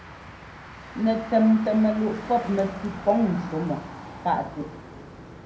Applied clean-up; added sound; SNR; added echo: none; Motor vehicle (road); 14 dB; reverberation time 0.6 s.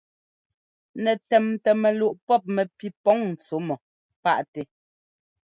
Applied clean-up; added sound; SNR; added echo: none; none; none; none.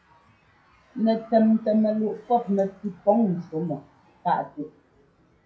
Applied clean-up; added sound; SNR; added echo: classical method WPE with log-MMSE.